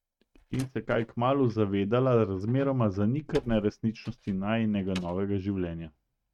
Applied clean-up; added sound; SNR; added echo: neural mask model RNNoise.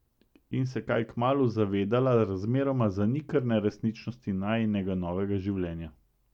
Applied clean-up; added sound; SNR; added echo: none; none; none; none.